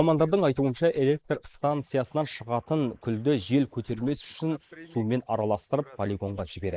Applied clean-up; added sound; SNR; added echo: neural mask model Resemble Enhance denoiser.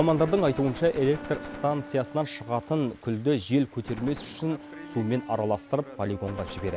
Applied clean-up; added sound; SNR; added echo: none; Gunshot, gunfire + Brass instrument; 14 dB; none.